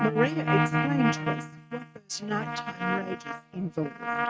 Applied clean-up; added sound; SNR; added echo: neural mask model RNNoise.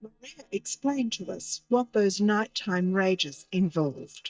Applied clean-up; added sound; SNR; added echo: neural mask model DeepFilterNet 3.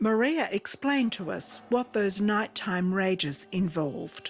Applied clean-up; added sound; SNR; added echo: none; none; none; none.